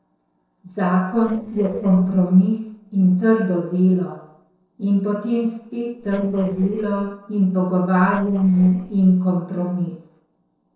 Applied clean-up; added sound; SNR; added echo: neural separator model SepFormer DNS4.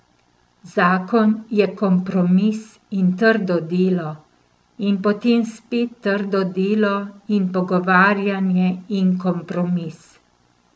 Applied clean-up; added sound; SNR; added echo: none; none; none; none.